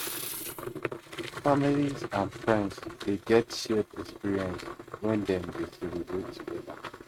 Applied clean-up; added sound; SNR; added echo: neural mask model RNNoise.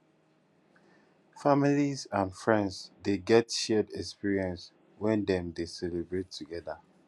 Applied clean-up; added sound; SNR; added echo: none; none; none; none.